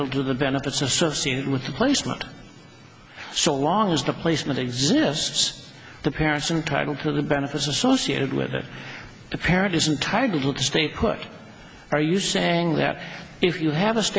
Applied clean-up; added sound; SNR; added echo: none; none; none; none.